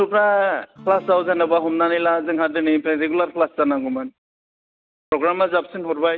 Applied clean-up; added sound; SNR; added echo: none; Acoustic guitar / Strum; 20 dB; none.